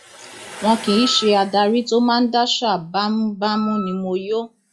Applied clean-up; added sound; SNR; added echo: classical method log-MMSE.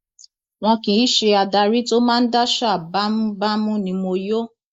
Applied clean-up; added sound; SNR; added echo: neural mask model Resemble Enhance denoiser.